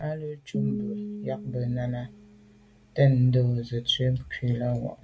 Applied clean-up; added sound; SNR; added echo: none; Piano; 10 dB; none.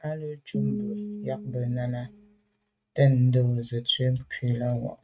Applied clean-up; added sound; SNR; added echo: neural mask model RNNoise.